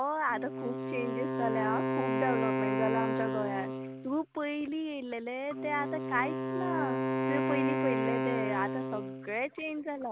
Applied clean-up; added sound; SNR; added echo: none; Wind instrument, woodwind instrument; -1 dB; none.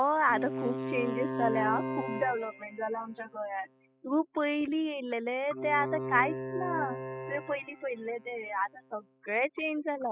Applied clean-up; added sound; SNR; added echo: classical method spectral subtraction.